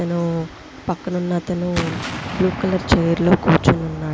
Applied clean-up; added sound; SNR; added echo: none; Explosion; 11 dB; none.